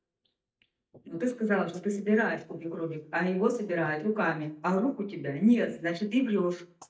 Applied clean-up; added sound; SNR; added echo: neural mask model DeepFilterNet 3.